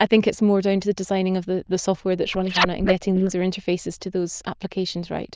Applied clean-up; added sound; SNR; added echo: neural diffusion model UNIVERSE++.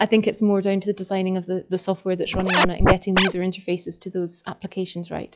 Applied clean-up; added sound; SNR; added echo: classical method log-MMSE.